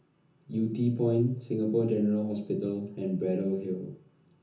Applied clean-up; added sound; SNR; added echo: none; none; none; reverberation time 0.7 s.